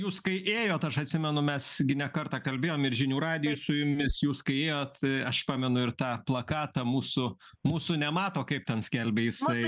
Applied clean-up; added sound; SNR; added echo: none; Chirp, tweet; 13 dB; none.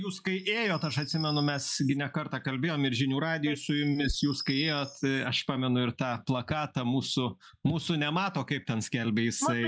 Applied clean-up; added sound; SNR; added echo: classical method log-MMSE.